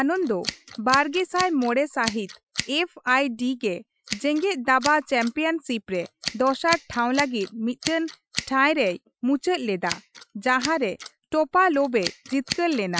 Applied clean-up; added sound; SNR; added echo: classical method Wiener filter.